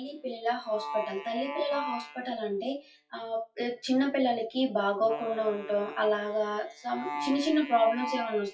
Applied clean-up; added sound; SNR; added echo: classical method WPE with log-MMSE.